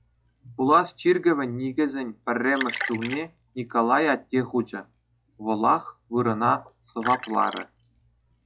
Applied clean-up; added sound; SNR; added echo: classical method log-MMSE.